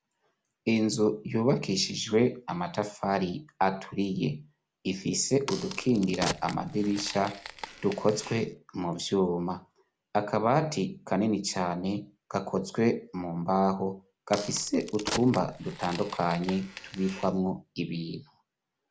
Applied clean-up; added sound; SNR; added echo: none; Crack; 11 dB; none.